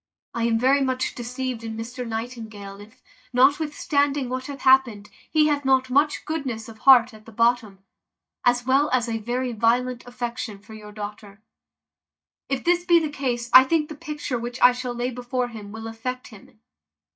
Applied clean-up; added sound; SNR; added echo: neural mask model DeepFilterNet 3.